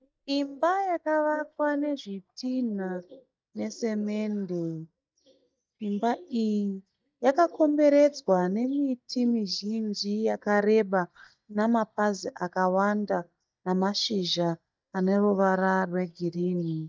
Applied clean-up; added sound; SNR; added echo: neural mask model DeepFilterNet 3.